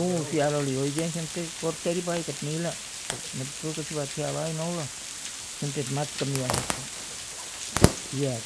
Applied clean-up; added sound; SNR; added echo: none; Zipper (clothing) + Water; 0 dB; none.